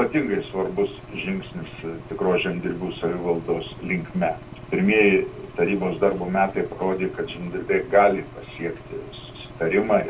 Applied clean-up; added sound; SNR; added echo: none; Engine / Aircraft; 16 dB; reverberation time 0.2 s.